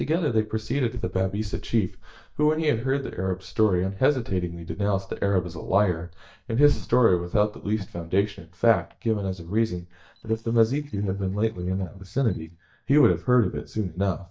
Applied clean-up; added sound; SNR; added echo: neural mask model DeepFilterNet 3.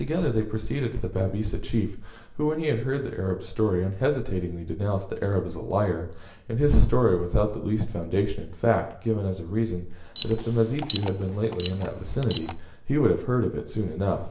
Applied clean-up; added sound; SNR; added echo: none; Alarm; 1 dB; reverberation time 0.6 s.